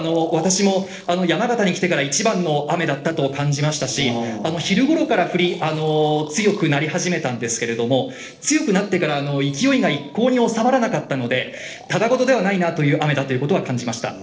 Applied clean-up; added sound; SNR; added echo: neural separator model SepFormer DNS4.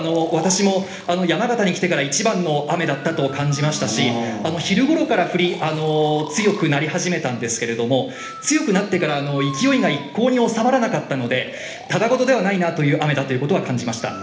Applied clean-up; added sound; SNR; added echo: none; Breathing; 18 dB; reverberation time 1.0 s.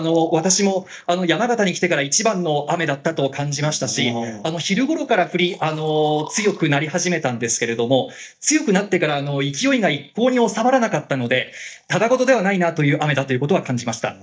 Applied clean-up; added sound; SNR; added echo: neural mask model DeepFilterNet 3.